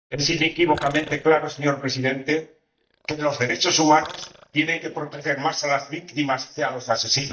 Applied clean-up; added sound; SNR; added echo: neural mask model DeepFilterNet 3.